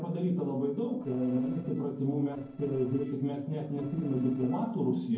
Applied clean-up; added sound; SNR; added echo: neural separator model SepFormer DNS4.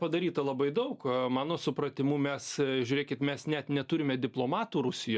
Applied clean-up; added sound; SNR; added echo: none; none; none; none.